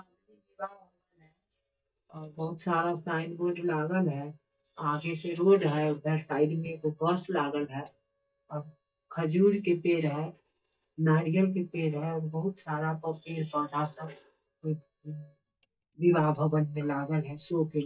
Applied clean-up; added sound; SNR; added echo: neural mask model DeepFilterNet 3.